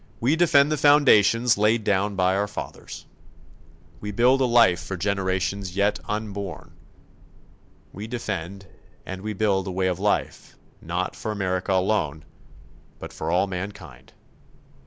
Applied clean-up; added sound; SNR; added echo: none; Wind; 16 dB; none.